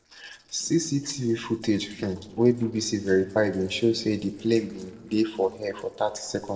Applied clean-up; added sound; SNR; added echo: neural separator model SepFormer DNS4.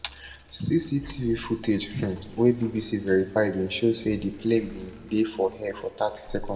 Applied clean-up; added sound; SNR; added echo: none; Sink (filling or washing); 18 dB; reverberation time 1.2 s.